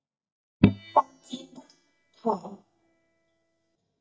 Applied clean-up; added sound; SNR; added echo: neural mask model DeepFilterNet 3.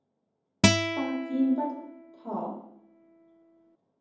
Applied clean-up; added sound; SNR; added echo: none; Acoustic guitar; -3 dB; reverberation time 0.9 s.